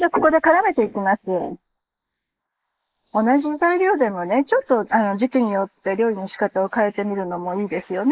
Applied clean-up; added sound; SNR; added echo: neural mask model Resemble Enhance denoiser.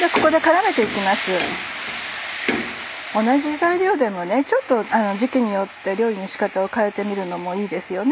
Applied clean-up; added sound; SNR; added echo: none; none; none; none.